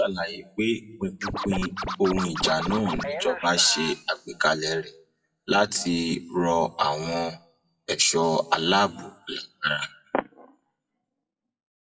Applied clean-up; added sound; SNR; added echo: classical method WPE with log-MMSE.